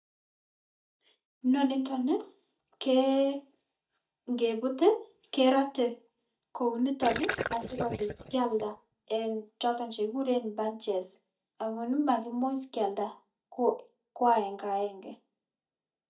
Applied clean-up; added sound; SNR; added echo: neural mask model DeepFilterNet 3.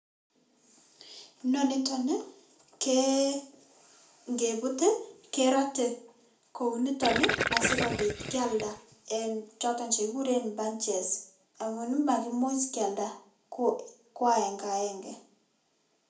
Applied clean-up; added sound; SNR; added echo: none; Gurgling; 1 dB; reverberation time 0.4 s.